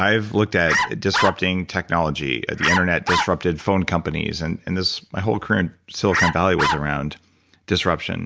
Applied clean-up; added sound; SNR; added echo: none; Bark; 2 dB; none.